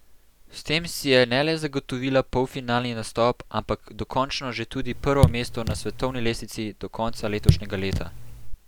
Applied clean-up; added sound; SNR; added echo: none; Raindrop / Drip; -1 dB; none.